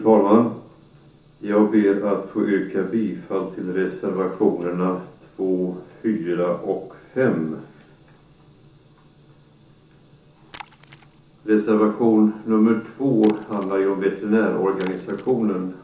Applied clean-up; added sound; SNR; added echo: none; Splash, splatter; 13 dB; reverberation time 0.7 s.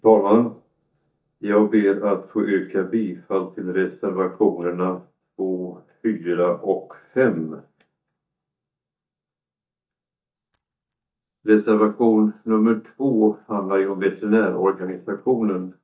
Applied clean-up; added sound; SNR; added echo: neural mask model DeepFilterNet 3.